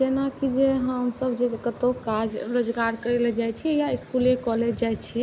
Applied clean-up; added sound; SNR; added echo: none; none; none; none.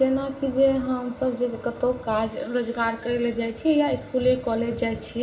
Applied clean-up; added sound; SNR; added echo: none; none; none; reverberation time 0.6 s.